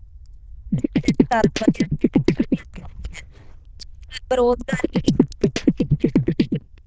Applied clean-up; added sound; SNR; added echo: neural diffusion model UNIVERSE++.